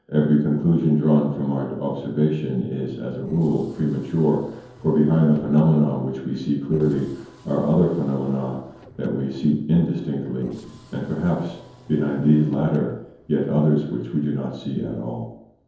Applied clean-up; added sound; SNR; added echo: neural separator model SepFormer DNS4.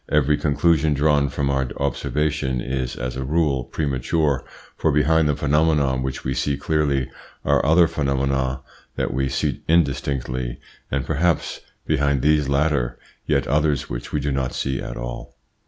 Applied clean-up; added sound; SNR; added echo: none; none; none; none.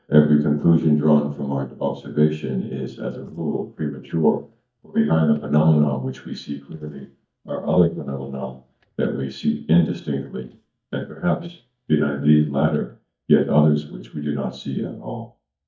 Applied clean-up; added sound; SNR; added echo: neural mask model DeepFilterNet 3.